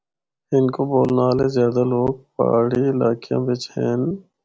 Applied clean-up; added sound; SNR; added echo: none; none; none; none.